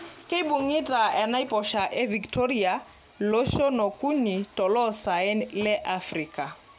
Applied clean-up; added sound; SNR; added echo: none; none; none; none.